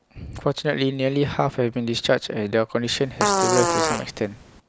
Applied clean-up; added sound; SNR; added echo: none; Fart; 0 dB; none.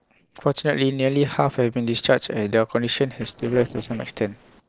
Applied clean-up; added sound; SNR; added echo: neural separator model SepFormer DNS4.